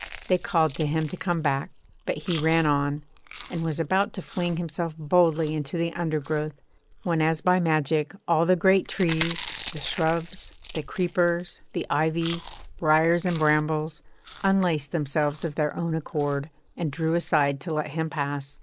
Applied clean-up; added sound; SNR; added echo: none; Chewing, mastication; 14 dB; none.